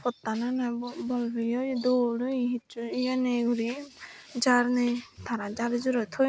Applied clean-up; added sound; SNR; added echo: none; none; none; none.